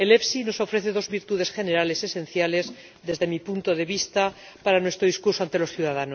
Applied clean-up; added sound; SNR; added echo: none; none; none; none.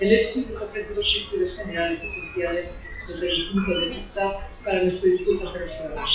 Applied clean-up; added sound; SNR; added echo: classical method WPE with log-MMSE.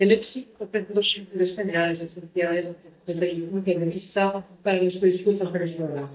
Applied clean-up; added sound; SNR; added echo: neural mask model DeepFilterNet 3.